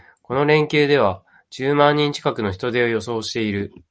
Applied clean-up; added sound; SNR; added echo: none; none; none; none.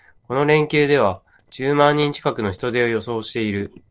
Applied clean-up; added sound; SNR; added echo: neural separator model SepFormer DNS4.